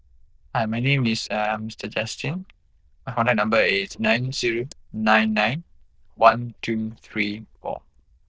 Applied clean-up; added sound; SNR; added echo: neural diffusion model UNIVERSE++.